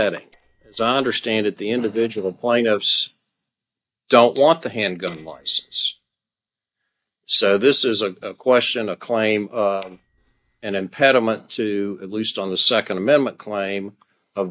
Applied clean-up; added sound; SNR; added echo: neural mask model DeepFilterNet 3.